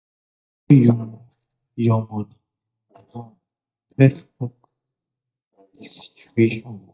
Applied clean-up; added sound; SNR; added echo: neural mask model DeepFilterNet 3.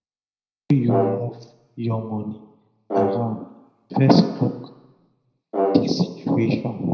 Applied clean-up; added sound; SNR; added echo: none; Brass instrument; 3 dB; reverberation time 0.7 s.